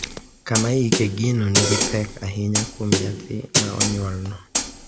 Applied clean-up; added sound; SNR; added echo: none; Snare drum; 1 dB; none.